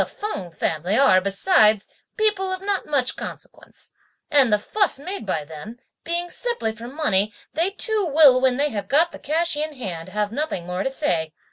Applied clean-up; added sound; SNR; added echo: none; none; none; none.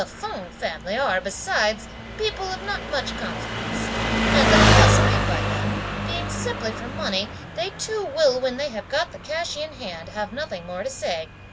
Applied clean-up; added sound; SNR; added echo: none; Engine; -3 dB; none.